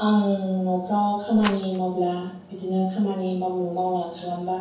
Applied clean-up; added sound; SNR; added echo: none; Rattle; 12 dB; reverberation time 0.7 s.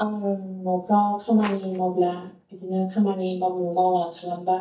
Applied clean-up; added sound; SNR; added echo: neural mask model DeepFilterNet 3.